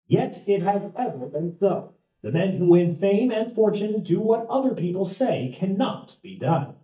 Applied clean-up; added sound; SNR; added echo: neural mask model DeepFilterNet 3.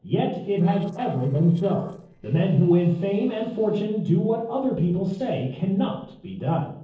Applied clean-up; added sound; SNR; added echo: neural separator model SepFormer DNS4.